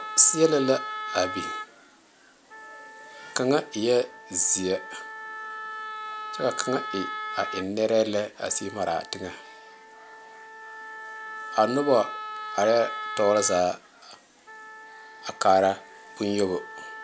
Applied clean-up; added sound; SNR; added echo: none; Wind instrument, woodwind instrument; 11 dB; none.